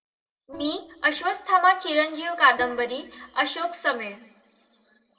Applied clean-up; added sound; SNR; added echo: neural separator model SepFormer DNS4.